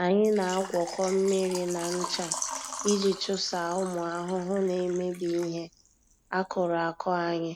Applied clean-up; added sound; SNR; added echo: none; Water / Liquid; 12 dB; none.